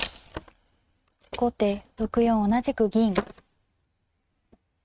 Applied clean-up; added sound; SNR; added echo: neural mask model RNNoise.